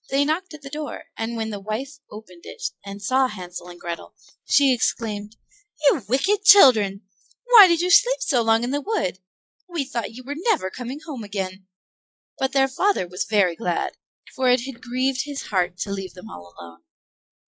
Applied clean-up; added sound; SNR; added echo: neural mask model Resemble Enhance denoiser.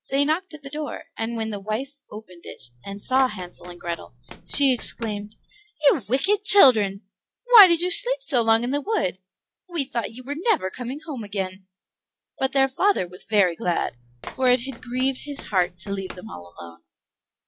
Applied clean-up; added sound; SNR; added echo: none; Run; 20 dB; none.